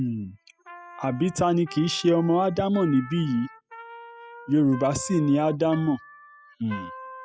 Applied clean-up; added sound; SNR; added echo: classical method spectral subtraction.